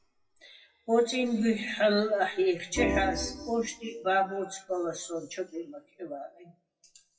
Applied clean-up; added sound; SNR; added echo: classical method WPE with log-MMSE.